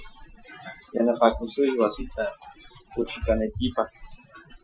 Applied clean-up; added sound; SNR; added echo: classical method Wiener filter.